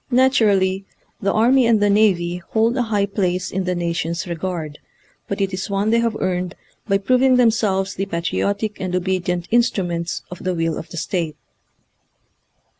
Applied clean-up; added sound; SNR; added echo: none; none; none; none.